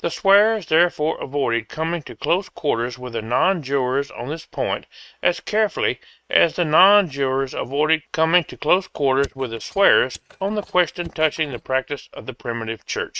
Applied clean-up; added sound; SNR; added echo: neural mask model RNNoise.